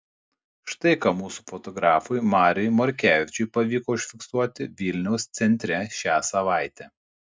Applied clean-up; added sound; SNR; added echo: none; none; none; none.